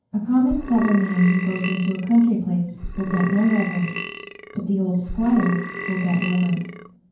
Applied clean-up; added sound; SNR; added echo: none; Burping, eructation; 11 dB; reverberation time 0.9 s.